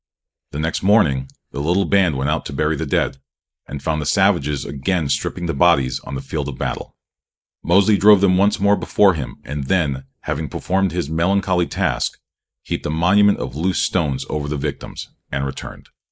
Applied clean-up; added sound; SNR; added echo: neural mask model Resemble Enhance denoiser.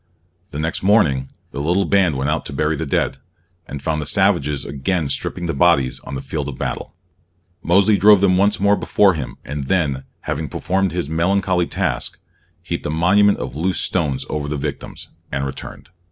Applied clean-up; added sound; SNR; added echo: none; none; none; none.